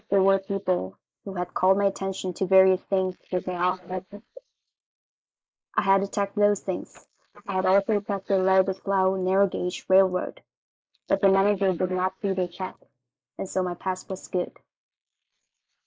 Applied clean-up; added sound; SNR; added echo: neural mask model Resemble Enhance denoiser.